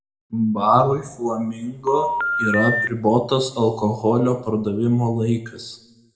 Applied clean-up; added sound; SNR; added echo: none; Telephone; 2 dB; reverberation time 0.6 s.